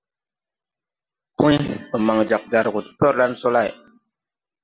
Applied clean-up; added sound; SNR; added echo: none; none; none; none.